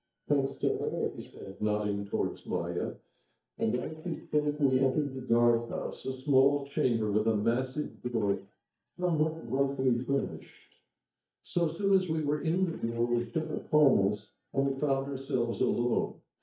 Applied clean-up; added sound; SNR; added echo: neural mask model DeepFilterNet 3.